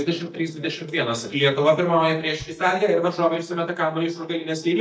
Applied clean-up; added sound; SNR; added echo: neural mask model DeepFilterNet 3.